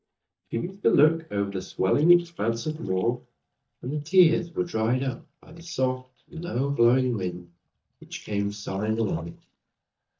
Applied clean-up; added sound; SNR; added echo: neural mask model DeepFilterNet 3.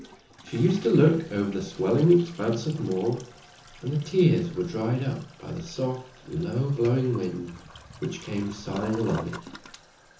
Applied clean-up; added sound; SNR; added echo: none; Toilet flush; 19 dB; reverberation time 0.7 s.